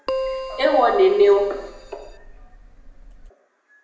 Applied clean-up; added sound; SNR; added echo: none; Keyboard (musical); 11 dB; reverberation time 0.9 s.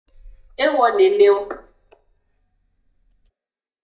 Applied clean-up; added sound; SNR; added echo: neural mask model DeepFilterNet 3.